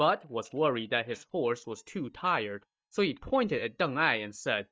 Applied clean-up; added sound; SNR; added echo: neural mask model DeepFilterNet 3.